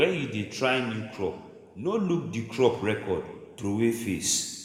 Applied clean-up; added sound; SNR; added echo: none; none; none; reverberation time 1.4 s.